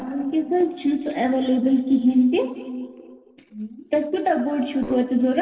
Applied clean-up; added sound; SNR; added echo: neural separator model SepFormer DNS4.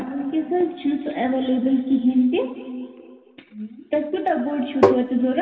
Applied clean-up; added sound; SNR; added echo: none; Tap; -4 dB; reverberation time 2.4 s.